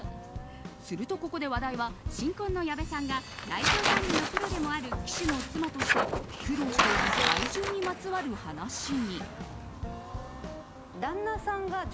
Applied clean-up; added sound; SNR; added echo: none; Tearing; 0 dB; none.